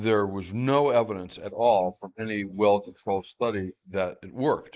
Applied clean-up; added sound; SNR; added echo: neural mask model Resemble Enhance denoiser.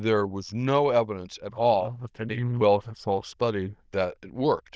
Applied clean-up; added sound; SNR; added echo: neural diffusion model UNIVERSE++.